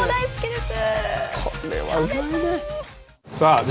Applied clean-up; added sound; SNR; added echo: none; Guitar; 19 dB; none.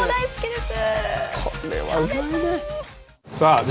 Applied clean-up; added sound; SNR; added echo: none; none; none; none.